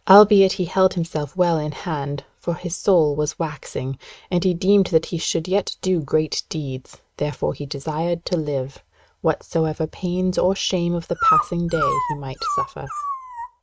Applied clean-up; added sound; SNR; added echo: neural mask model RNNoise.